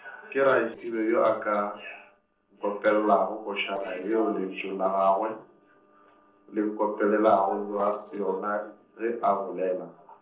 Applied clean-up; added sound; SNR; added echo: neural separator model SepFormer DNS4.